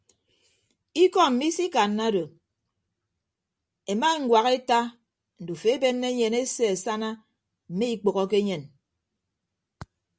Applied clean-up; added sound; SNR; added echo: none; none; none; none.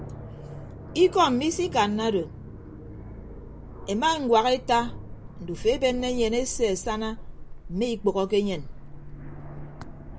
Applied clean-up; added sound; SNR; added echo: none; Aircraft; 11 dB; none.